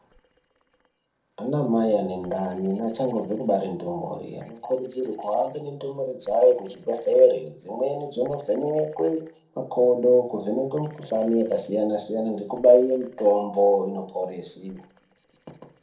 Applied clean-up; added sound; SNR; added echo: neural separator model SepFormer DNS4.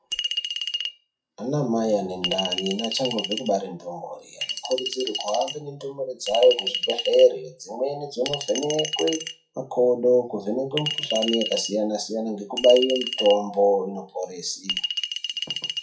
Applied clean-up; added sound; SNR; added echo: classical method WPE with log-MMSE.